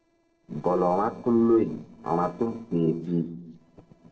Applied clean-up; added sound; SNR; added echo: neural separator model SepFormer DNS4.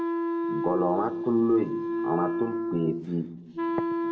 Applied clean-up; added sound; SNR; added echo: none; Wind instrument, woodwind instrument; 1 dB; reverberation time 1.0 s.